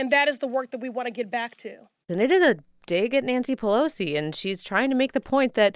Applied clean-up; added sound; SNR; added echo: none; none; none; none.